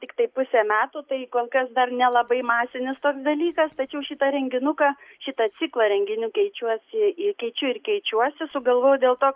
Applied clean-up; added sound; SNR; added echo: none; none; none; none.